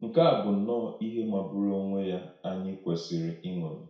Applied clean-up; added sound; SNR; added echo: none; none; none; reverberation time 0.6 s.